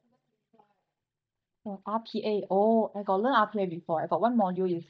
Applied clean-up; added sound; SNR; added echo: neural mask model DeepFilterNet 3.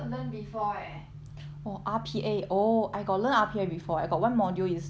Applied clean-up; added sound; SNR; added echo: none; none; none; none.